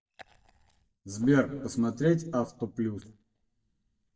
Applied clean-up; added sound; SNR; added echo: neural mask model DeepFilterNet 3.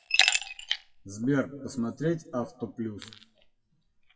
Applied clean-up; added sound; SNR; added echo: classical method WPE with log-MMSE.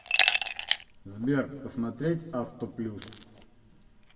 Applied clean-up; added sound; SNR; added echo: none; Glass; -2 dB; reverberation time 1.1 s.